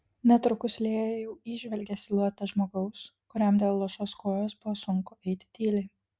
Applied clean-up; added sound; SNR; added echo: none; none; none; none.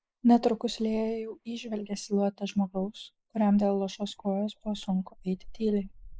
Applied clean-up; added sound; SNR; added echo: neural mask model Resemble Enhance denoiser.